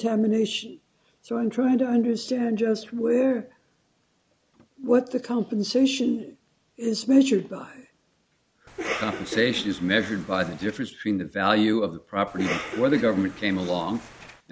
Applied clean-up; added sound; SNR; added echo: none; Cough; 10 dB; none.